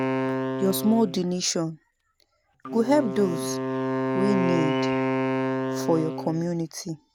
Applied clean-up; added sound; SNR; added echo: none; Wind instrument, woodwind instrument; 1 dB; none.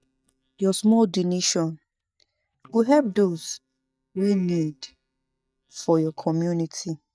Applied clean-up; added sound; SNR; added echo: neural mask model DeepFilterNet 3.